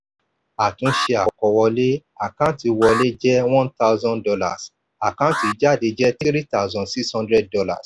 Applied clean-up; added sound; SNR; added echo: none; Alarm; 11 dB; none.